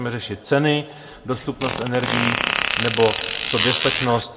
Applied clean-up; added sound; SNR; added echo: none; Fart; 1 dB; reverberation time 0.2 s.